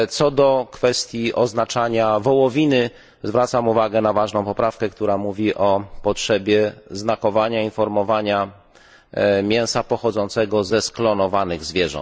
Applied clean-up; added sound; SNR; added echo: none; none; none; none.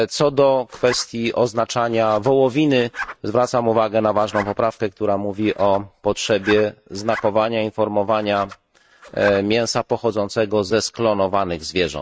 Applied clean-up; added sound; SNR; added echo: neural mask model RNNoise.